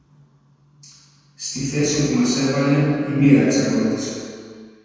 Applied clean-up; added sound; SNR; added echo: none; none; none; reverberation time 2.1 s.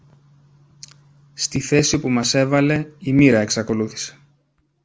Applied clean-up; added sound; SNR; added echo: none; none; none; none.